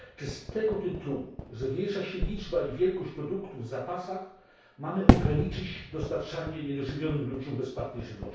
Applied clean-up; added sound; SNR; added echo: none; Fireworks; 0 dB; reverberation time 0.6 s.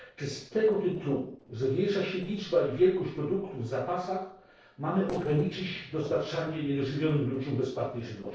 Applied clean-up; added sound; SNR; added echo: neural separator model SepFormer DNS4.